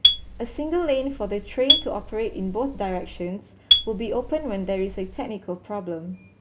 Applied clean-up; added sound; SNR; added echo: none; Marimba, xylophone; -3 dB; none.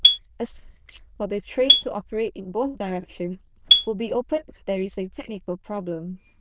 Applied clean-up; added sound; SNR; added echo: neural diffusion model UNIVERSE++.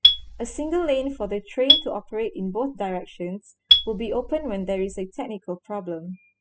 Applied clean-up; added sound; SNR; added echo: classical method spectral subtraction.